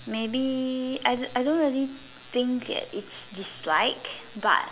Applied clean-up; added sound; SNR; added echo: none; none; none; none.